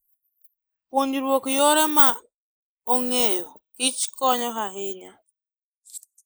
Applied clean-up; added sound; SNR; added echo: neural mask model Resemble Enhance denoiser.